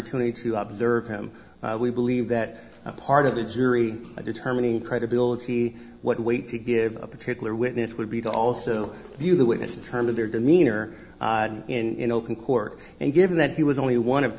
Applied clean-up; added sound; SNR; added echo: none; none; none; none.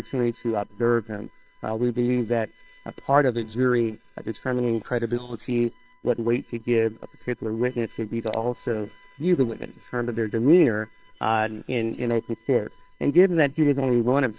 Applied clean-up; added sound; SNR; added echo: neural separator model SepFormer WHAM!.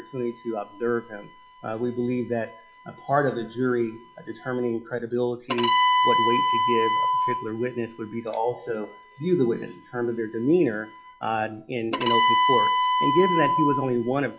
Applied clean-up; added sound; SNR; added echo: classical method log-MMSE.